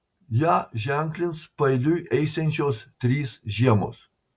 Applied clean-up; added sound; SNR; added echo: none; none; none; none.